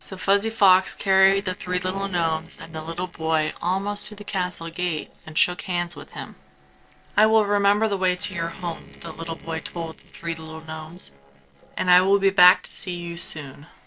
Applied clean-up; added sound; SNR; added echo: neural separator model SepFormer DNS4.